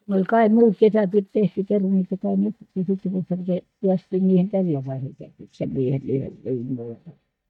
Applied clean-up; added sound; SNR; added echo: neural mask model DeepFilterNet 3.